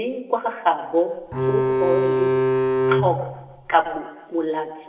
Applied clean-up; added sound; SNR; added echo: none; Bowed string instrument; -3 dB; reverberation time 1.2 s.